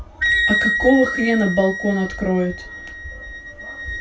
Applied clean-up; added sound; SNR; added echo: none; Wind instrument, woodwind instrument; 3 dB; reverberation time 0.2 s.